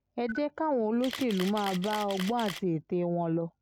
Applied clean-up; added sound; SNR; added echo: none; Camera; 12 dB; none.